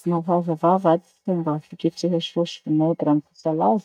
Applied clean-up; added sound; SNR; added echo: neural mask model DeepFilterNet 3.